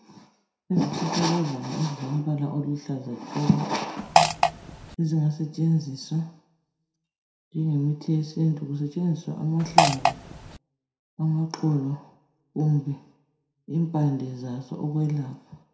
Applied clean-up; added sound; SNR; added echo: none; Fart; -4 dB; reverberation time 0.5 s.